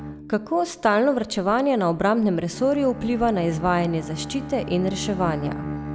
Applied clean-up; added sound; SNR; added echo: none; Bowed string instrument; 12 dB; none.